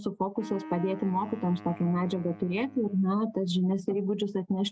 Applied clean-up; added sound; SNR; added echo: none; Wind instrument, woodwind instrument; 16 dB; none.